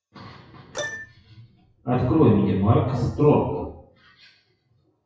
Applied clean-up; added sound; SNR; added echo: classical method WPE with log-MMSE.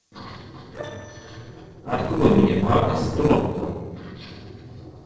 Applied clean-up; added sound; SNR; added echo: neural separator model SepFormer DNS4.